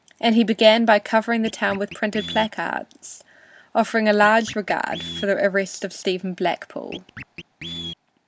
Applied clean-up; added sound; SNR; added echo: none; Scratching (performance technique); 17 dB; none.